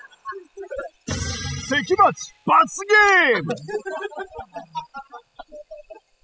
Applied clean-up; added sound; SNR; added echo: classical method spectral subtraction.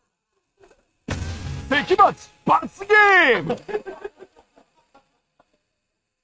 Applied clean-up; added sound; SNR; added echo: neural mask model RNNoise.